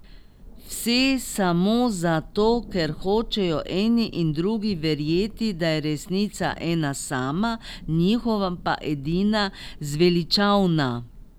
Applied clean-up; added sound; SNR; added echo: none; Thunder / Rain; 16 dB; none.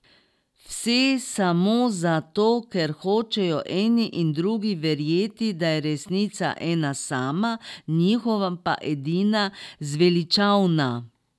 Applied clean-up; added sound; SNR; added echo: none; none; none; none.